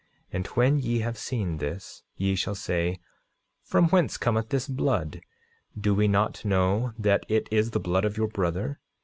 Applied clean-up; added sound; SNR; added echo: none; none; none; none.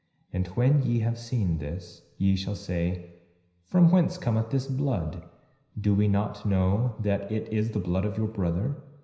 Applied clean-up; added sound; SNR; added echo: none; none; none; reverberation time 0.9 s.